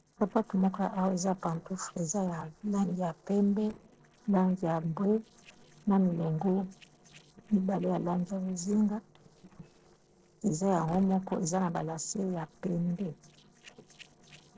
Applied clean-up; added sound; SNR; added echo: neural separator model SepFormer DNS4.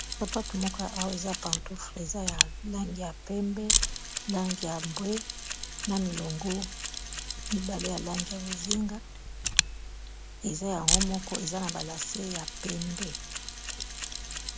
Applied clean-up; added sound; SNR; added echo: none; Mechanisms; -2 dB; none.